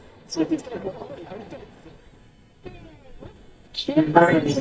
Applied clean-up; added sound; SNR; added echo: neural mask model DeepFilterNet 3.